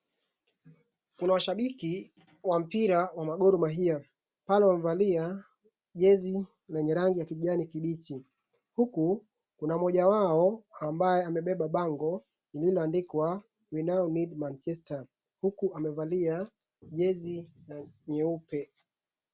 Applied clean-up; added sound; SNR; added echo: none; none; none; none.